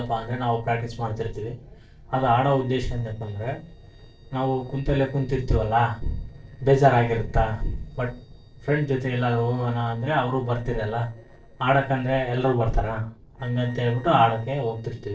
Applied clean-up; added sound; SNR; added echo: neural separator model SepFormer DNS4.